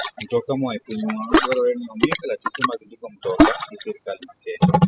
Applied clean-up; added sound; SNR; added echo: classical method spectral subtraction.